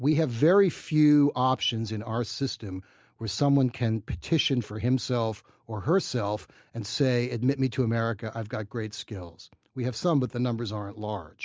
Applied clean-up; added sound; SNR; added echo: none; none; none; none.